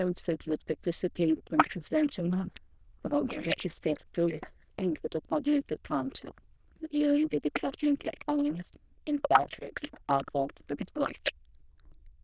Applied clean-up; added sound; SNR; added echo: neural diffusion model UNIVERSE++.